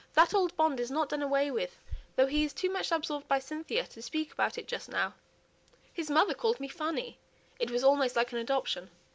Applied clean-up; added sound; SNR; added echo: none; none; none; none.